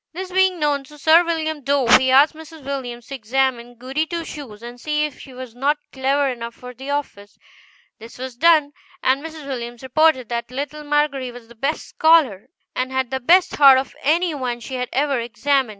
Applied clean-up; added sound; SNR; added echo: none; none; none; none.